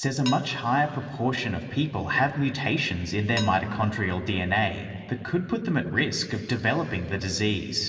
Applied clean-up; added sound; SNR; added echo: none; Dishes, pots, and pans; 19 dB; reverberation time 2.7 s.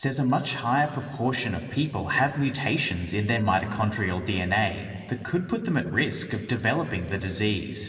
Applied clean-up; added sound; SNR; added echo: neural separator model SepFormer DNS4.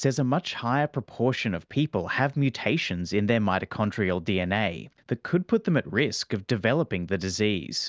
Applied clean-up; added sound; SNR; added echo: none; none; none; none.